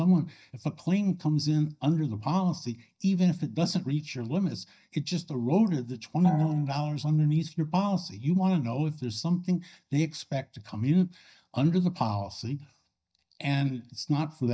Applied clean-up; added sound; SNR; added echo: neural mask model DeepFilterNet 3.